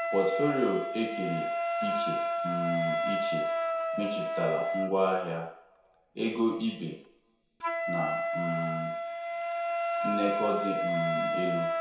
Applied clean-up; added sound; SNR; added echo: none; Wind instrument, woodwind instrument; -1 dB; reverberation time 0.6 s.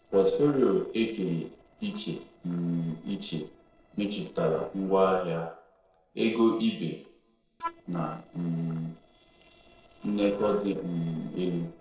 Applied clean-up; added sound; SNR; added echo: neural separator model SepFormer DNS4.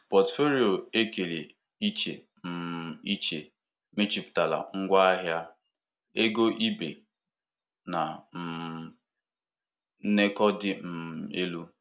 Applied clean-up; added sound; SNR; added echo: none; none; none; none.